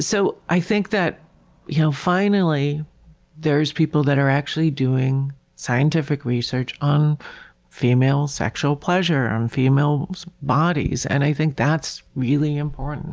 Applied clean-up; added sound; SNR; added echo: none; none; none; none.